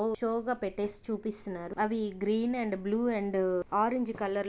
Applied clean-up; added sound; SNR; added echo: none; none; none; none.